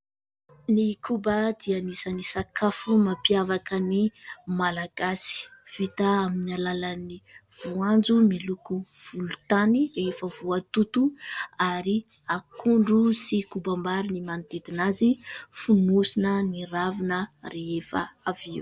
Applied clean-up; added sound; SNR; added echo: none; none; none; none.